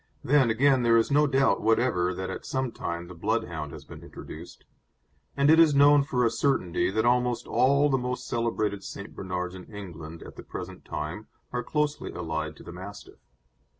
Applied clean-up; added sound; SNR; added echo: none; none; none; none.